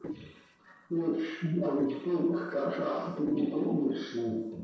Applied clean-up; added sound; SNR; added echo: neural separator model SepFormer DNS4.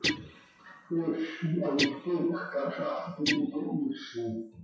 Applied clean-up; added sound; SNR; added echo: classical method WPE with log-MMSE.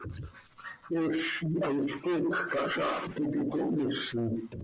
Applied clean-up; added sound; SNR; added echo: none; none; none; none.